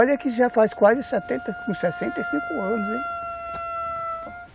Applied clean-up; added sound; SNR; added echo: none; Wind instrument, woodwind instrument; 9 dB; none.